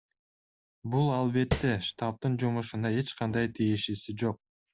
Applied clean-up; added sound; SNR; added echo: none; Tap; 3 dB; none.